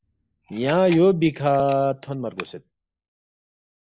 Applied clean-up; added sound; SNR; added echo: neural mask model Resemble Enhance denoiser.